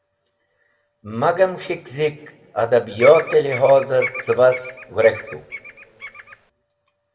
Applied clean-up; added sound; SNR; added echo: none; Bird vocalization, bird call, bird song; 12 dB; reverberation time 1.5 s.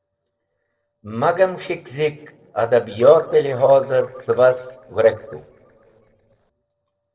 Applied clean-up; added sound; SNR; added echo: neural separator model SepFormer DNS4.